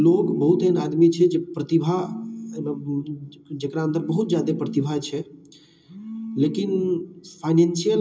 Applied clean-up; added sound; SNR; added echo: none; none; none; reverberation time 0.2 s.